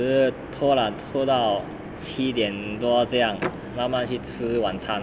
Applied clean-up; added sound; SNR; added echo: none; none; none; none.